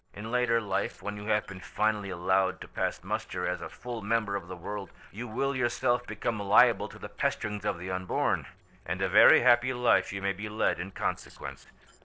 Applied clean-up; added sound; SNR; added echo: neural separator model SepFormer DNS4.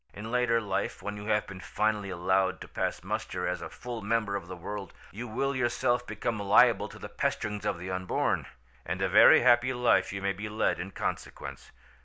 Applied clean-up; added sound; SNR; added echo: none; none; none; none.